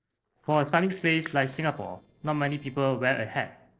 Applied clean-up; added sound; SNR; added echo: neural separator model SepFormer DNS4.